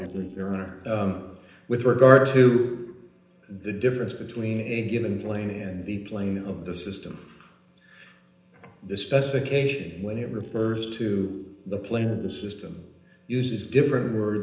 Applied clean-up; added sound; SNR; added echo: neural separator model SepFormer DNS4.